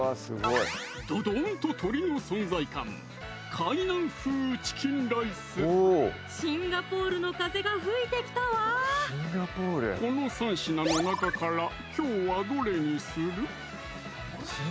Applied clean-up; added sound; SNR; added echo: none; none; none; none.